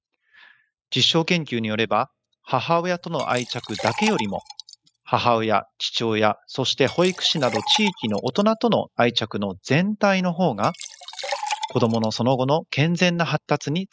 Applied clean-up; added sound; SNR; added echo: classical method spectral subtraction.